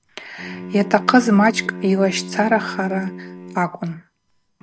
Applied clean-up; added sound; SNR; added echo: none; Bowed string instrument; 13 dB; none.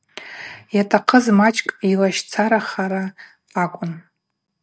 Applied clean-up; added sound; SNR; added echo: none; none; none; none.